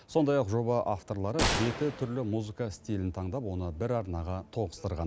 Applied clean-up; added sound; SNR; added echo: none; Gunshot, gunfire; 6 dB; none.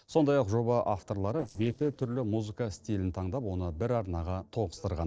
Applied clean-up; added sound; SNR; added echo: neural separator model SepFormer DNS4.